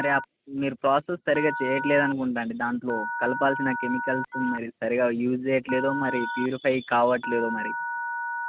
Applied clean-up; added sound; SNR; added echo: neural mask model RNNoise.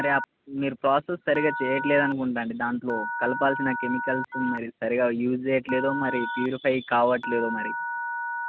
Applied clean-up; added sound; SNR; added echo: none; Telephone; 7 dB; none.